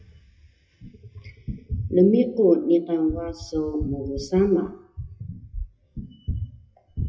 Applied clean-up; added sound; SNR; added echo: classical method WPE with log-MMSE.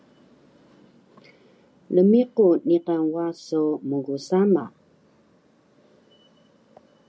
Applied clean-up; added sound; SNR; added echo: none; none; none; none.